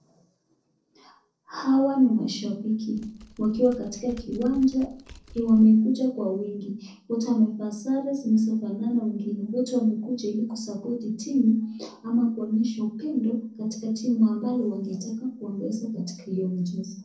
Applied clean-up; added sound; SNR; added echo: neural separator model SepFormer DNS4.